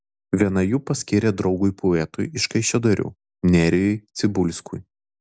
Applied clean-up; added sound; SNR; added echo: none; none; none; none.